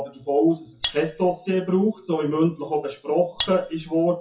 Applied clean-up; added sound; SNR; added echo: classical method WPE with log-MMSE.